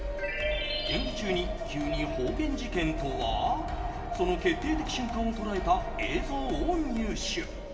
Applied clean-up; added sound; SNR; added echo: none; Wind; 8 dB; reverberation time 1.6 s.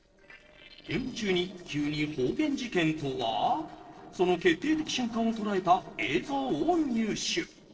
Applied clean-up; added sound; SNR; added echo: neural separator model SepFormer DNS4.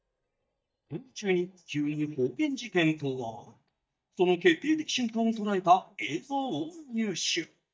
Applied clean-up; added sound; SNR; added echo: neural mask model DeepFilterNet 3.